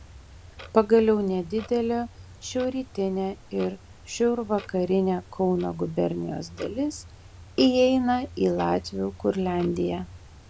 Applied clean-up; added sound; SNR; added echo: none; Clock; 19 dB; none.